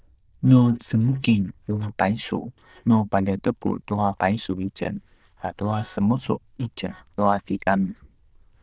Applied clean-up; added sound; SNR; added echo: neural diffusion model UNIVERSE++.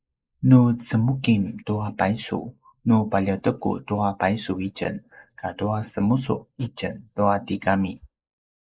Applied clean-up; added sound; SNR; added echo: neural mask model Resemble Enhance denoiser.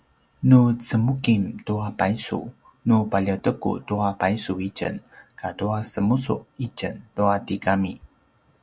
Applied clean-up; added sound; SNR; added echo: none; none; none; none.